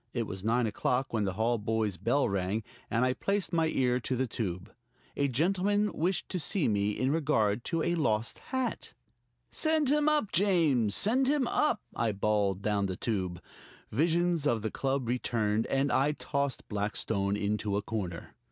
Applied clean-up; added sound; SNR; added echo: none; none; none; none.